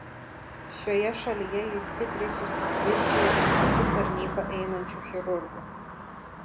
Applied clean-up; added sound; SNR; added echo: none; Car passing by; -4 dB; none.